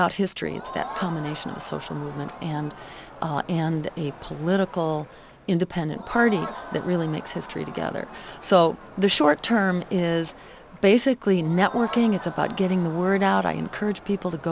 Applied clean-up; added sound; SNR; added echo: none; Crowd; 15 dB; none.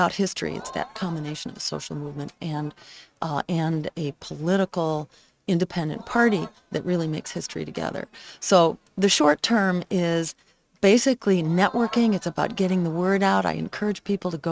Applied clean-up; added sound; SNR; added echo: neural mask model RNNoise.